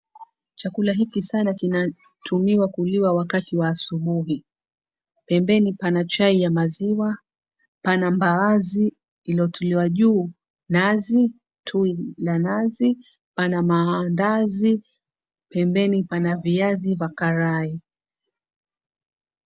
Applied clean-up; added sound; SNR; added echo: none; none; none; none.